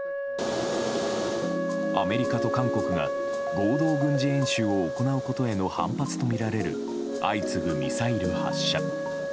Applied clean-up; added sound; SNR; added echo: none; Wind instrument, woodwind instrument; 4 dB; none.